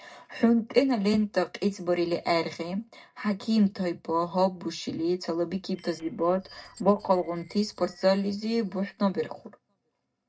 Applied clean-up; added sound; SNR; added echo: neural separator model SepFormer DNS4.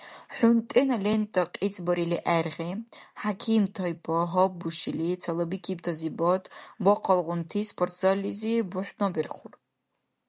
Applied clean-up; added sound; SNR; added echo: none; none; none; none.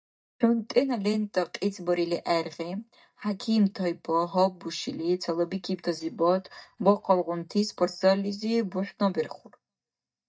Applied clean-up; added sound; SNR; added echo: neural mask model DeepFilterNet 3.